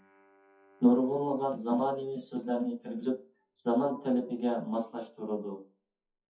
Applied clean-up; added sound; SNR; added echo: classical method WPE with log-MMSE.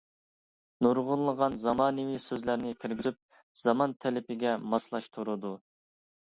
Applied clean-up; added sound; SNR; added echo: none; none; none; none.